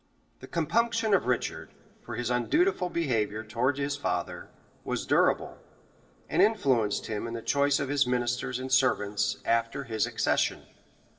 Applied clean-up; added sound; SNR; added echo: none; none; none; reverberation time 0.6 s.